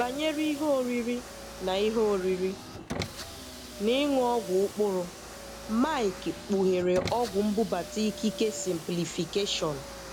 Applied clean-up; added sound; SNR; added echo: none; Car; 11 dB; none.